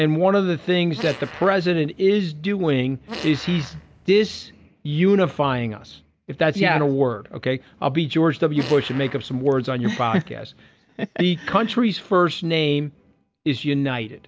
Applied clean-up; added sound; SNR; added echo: none; Fart; 16 dB; none.